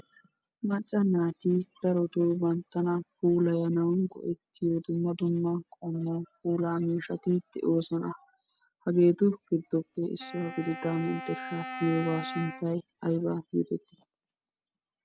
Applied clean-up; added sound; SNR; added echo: none; Wind instrument, woodwind instrument; 12 dB; none.